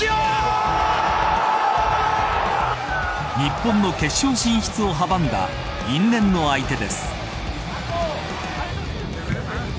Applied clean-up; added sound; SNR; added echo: none; none; none; none.